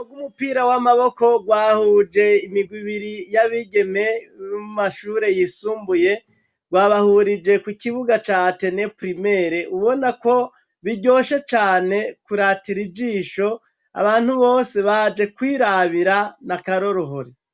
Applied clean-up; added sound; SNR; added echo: none; none; none; none.